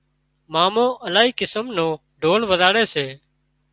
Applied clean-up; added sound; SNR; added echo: none; none; none; none.